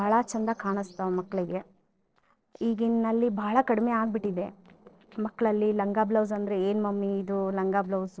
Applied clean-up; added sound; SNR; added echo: neural separator model SepFormer DNS4.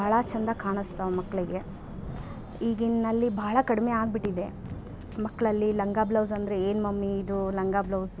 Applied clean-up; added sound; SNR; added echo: none; Thunder / Rain + Run; 13 dB; none.